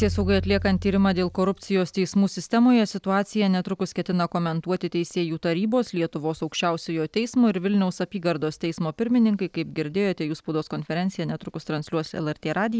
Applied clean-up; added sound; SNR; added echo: none; none; none; none.